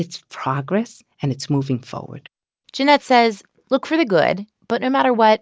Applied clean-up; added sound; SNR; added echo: none; none; none; none.